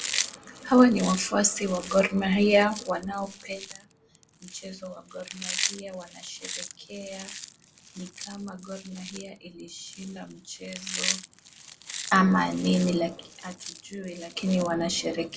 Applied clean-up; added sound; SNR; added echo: none; Chewing, mastication; 11 dB; reverberation time 0.2 s.